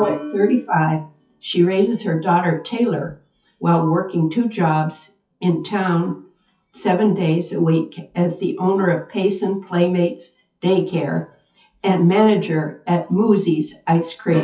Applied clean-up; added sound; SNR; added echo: classical method WPE with log-MMSE.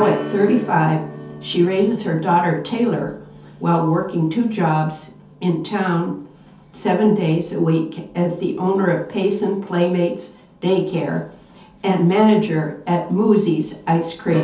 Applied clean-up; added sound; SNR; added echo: none; Strum; 18 dB; reverberation time 0.5 s.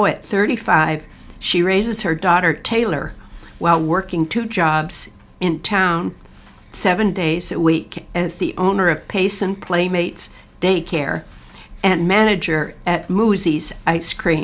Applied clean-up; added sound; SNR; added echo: none; none; none; none.